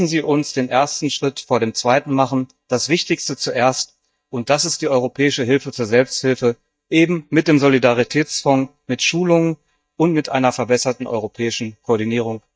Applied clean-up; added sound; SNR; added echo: neural mask model DeepFilterNet 3.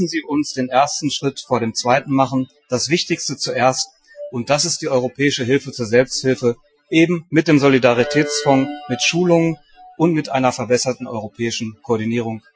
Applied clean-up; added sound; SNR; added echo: classical method Wiener filter.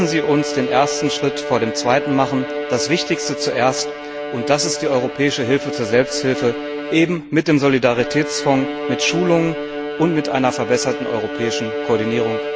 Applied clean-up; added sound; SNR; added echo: none; Bowed string instrument; 6 dB; none.